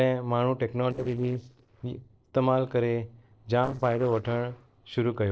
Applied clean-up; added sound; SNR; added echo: neural separator model SepFormer DNS4.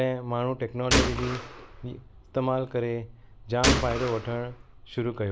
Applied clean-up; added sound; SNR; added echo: none; Gunshot, gunfire; -1 dB; none.